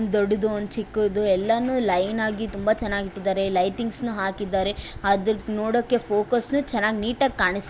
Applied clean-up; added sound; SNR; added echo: none; none; none; none.